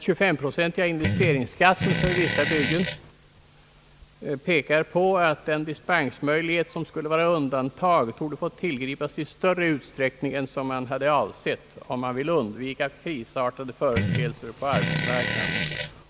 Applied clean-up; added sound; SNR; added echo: none; Fart; 0 dB; none.